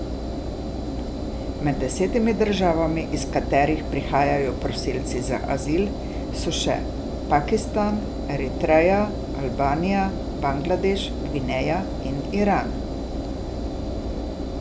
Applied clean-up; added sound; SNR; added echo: none; Engine; 3 dB; none.